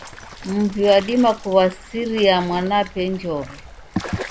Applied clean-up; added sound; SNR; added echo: none; Stream; 16 dB; none.